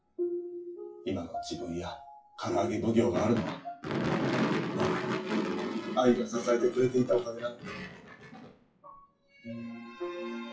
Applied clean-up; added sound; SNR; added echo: classical method WPE with log-MMSE.